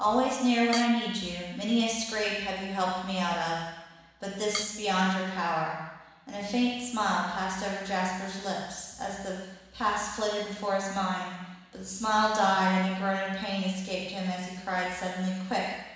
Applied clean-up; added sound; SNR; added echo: none; Drum kit; 13 dB; reverberation time 1.1 s.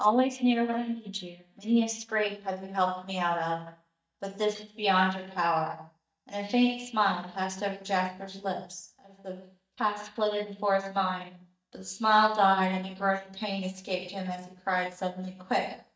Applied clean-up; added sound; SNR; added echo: neural mask model DeepFilterNet 3.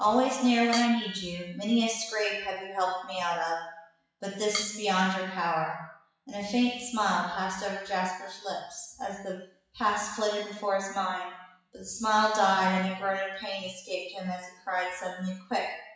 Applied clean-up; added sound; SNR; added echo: classical method WPE with log-MMSE.